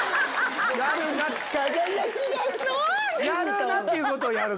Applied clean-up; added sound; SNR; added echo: none; none; none; none.